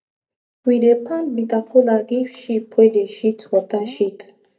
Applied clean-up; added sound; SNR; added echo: neural mask model DeepFilterNet 3.